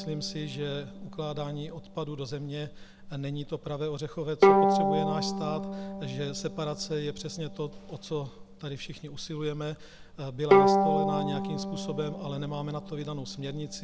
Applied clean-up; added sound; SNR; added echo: none; Bowed string instrument; -5 dB; none.